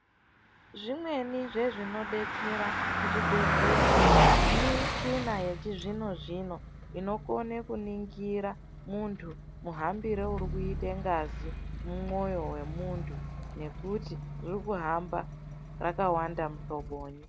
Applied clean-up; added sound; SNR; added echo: none; Car passing by; -3 dB; none.